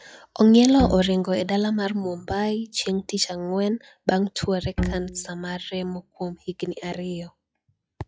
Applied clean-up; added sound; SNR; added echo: classical method log-MMSE.